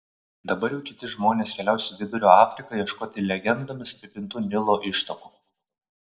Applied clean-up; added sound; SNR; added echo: none; none; none; reverberation time 0.5 s.